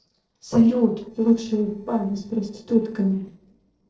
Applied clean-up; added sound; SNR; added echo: neural separator model SepFormer DNS4.